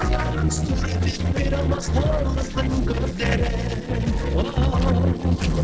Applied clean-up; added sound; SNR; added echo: neural separator model SepFormer DNS4.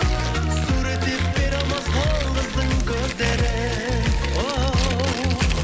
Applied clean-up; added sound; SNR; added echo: none; Tearing; 11 dB; none.